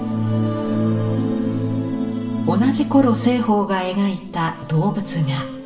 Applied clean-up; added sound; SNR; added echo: none; none; none; reverberation time 0.8 s.